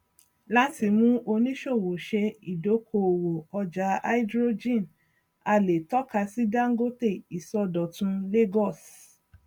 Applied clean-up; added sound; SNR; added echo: none; none; none; none.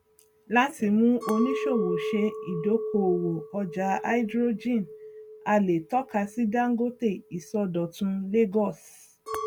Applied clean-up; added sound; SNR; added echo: none; Chink, clink; 10 dB; none.